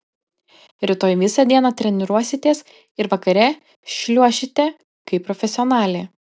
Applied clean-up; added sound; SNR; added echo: none; none; none; none.